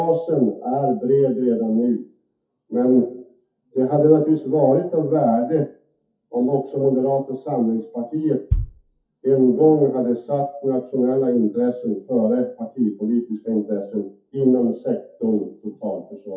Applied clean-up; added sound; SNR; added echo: classical method WPE with log-MMSE.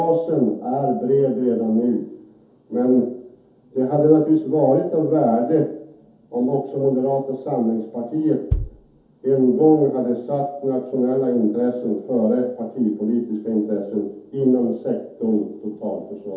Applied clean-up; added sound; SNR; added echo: none; Bass drum; 10 dB; reverberation time 0.5 s.